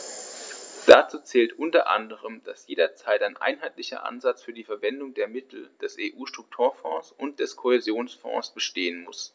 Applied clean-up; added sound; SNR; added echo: none; none; none; none.